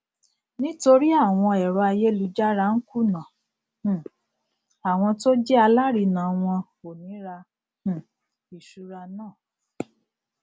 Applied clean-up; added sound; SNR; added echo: none; none; none; none.